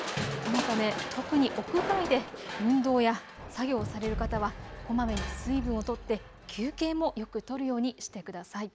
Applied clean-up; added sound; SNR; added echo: none; Crushing; 7 dB; none.